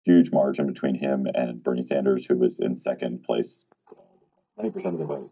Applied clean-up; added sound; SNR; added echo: neural mask model DeepFilterNet 3.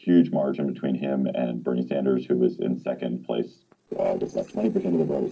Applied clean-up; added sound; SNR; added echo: neural separator model SepFormer DNS4.